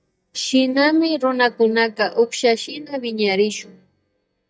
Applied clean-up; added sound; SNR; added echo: neural mask model DeepFilterNet 3.